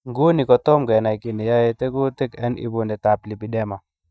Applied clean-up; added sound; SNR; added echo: neural mask model DeepFilterNet 3.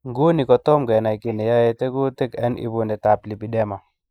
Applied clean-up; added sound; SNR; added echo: neural mask model Resemble Enhance denoiser.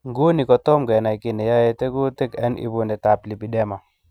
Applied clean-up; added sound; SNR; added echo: none; none; none; none.